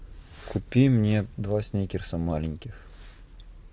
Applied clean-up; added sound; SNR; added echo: none; none; none; none.